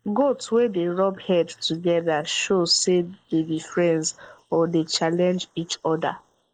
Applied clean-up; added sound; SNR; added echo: neural mask model Resemble Enhance denoiser.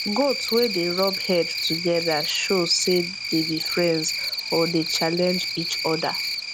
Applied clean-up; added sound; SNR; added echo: none; Cricket; 4 dB; none.